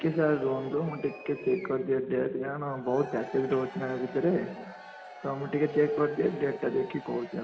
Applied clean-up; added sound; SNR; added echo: none; Crowd / Cheering; 17 dB; none.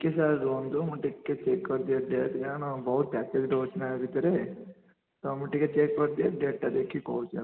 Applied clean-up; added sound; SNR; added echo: none; none; none; none.